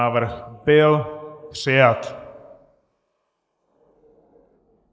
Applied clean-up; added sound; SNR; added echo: neural mask model Resemble Enhance denoiser.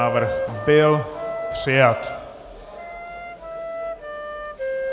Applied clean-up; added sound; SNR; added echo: none; Wind instrument, woodwind instrument; 7 dB; none.